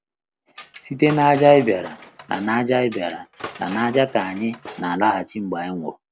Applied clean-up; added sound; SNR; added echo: none; Tools; 17 dB; none.